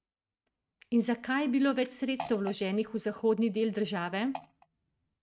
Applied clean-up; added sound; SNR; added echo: neural mask model RNNoise.